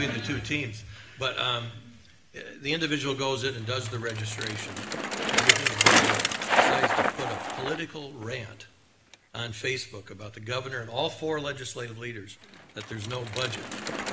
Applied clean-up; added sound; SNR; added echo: none; Bicycle; -3 dB; none.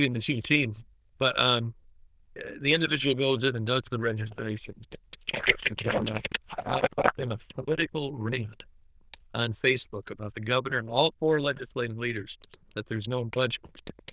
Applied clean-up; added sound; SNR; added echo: neural diffusion model UNIVERSE++.